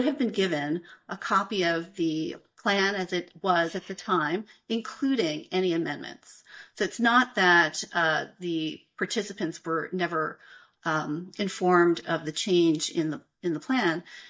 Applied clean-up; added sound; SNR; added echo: neural mask model DeepFilterNet 3.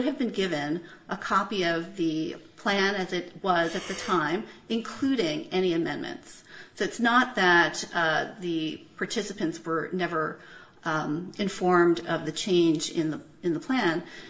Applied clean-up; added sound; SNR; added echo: none; Breathing; 16 dB; reverberation time 0.5 s.